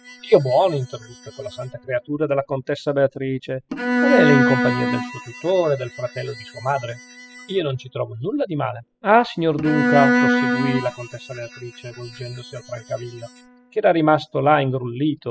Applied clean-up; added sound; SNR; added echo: classical method spectral subtraction.